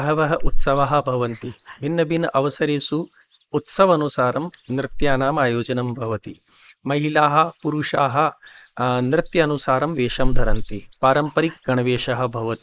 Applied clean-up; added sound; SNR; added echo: neural mask model Resemble Enhance denoiser.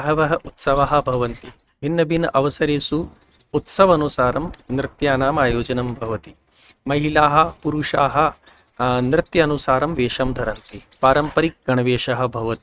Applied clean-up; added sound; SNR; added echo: neural mask model RNNoise.